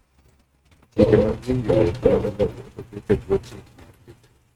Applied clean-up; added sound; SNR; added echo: neural mask model RNNoise.